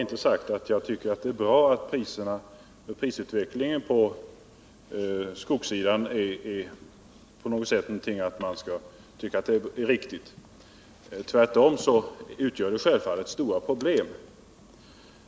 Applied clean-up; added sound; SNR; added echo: none; none; none; none.